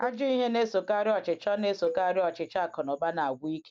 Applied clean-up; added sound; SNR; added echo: none; Cowbell; 15 dB; none.